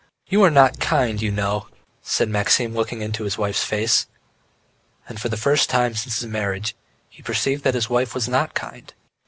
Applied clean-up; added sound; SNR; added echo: none; Growling; 16 dB; none.